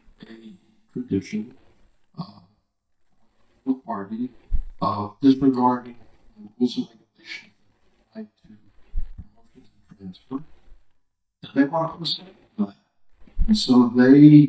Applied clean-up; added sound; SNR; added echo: neural mask model DeepFilterNet 3.